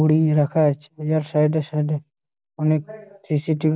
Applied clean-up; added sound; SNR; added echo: none; none; none; none.